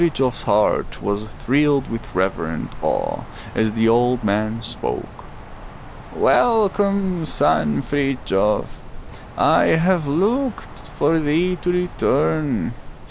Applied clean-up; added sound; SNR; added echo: none; Wind; 14 dB; none.